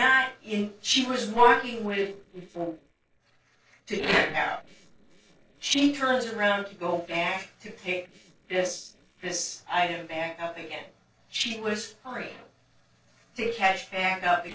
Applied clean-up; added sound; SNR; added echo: neural separator model SepFormer DNS4.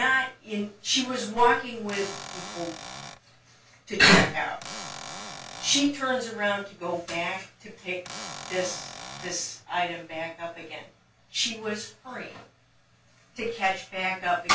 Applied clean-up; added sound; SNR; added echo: none; Cupboard open or close / Door; 11 dB; reverberation time 0.2 s.